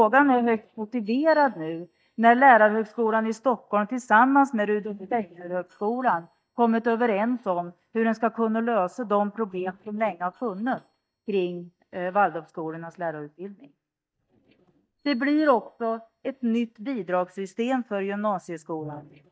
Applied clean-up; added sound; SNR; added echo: neural mask model DeepFilterNet 3.